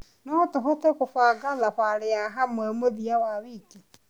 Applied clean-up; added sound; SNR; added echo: none; none; none; none.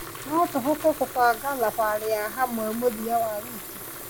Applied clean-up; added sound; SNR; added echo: none; Fill (with liquid) / Water tap, faucet; 12 dB; none.